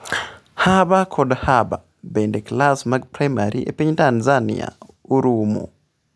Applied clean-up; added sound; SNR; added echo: none; none; none; none.